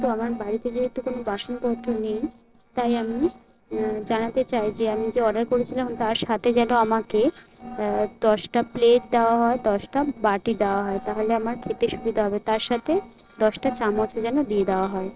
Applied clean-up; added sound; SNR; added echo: neural separator model SepFormer DNS4.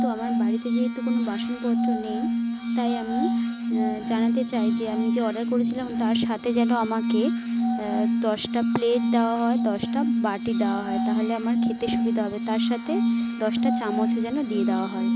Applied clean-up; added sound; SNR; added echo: none; Glass; -4 dB; none.